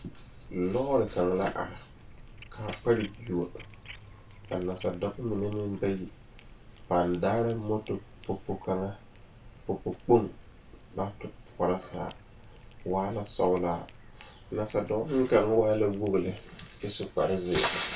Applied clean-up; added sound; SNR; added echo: none; Cat; 18 dB; reverberation time 0.2 s.